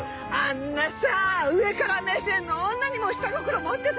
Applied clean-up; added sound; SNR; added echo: none; none; none; none.